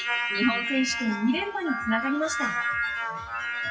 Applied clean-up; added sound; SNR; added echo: classical method WPE with log-MMSE.